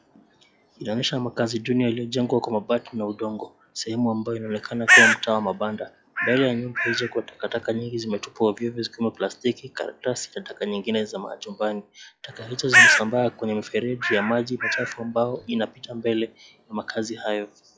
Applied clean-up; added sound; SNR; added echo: classical method log-MMSE.